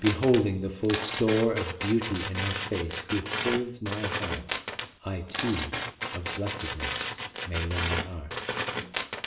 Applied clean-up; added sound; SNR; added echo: none; Tools; 4 dB; reverberation time 1.1 s.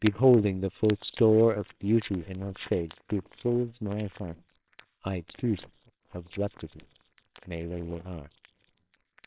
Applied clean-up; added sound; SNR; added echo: neural separator model SepFormer WHAMR!.